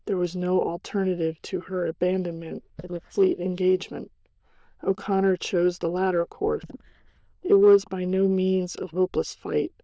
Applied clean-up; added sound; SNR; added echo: neural diffusion model UNIVERSE++.